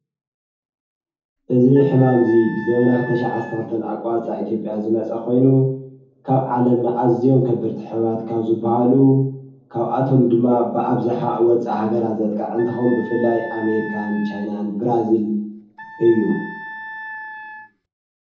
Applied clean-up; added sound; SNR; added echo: none; Wind instrument, woodwind instrument; 15 dB; reverberation time 0.7 s.